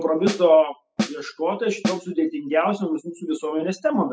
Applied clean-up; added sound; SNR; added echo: classical method spectral subtraction.